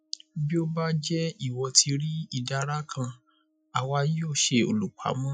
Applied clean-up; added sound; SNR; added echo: classical method Wiener filter.